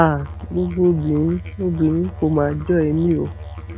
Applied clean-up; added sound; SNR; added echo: none; Telephone + Musical instrument; 12 dB; none.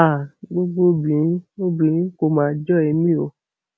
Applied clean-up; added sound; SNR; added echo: none; none; none; none.